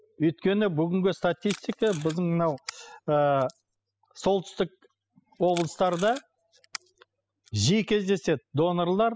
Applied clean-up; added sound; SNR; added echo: classical method spectral subtraction.